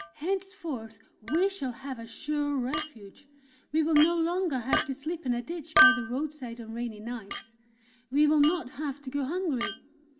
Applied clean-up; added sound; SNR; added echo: none; Chink, clink; 5 dB; reverberation time 0.7 s.